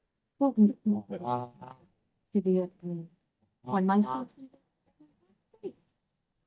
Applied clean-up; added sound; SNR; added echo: neural mask model DeepFilterNet 3.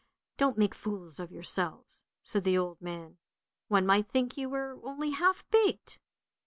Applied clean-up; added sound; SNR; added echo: none; none; none; none.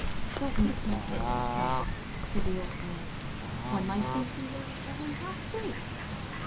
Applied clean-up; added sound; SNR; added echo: none; Bird / Fowl; -5 dB; reverberation time 0.3 s.